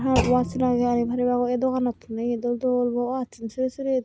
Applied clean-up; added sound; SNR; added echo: none; Thump, thud; 10 dB; none.